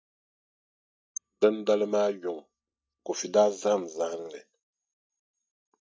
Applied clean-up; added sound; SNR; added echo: neural mask model DeepFilterNet 3.